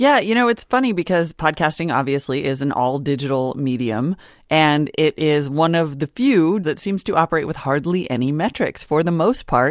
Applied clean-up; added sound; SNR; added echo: none; none; none; none.